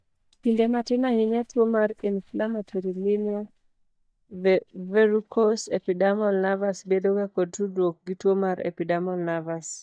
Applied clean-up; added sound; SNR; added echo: neural mask model DeepFilterNet 3.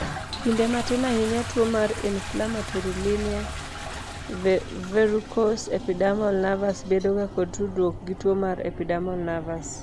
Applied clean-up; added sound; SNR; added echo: none; Toilet flush; 12 dB; none.